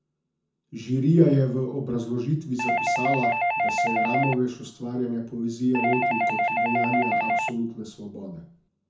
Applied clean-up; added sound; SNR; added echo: none; Doorbell; 0 dB; reverberation time 0.6 s.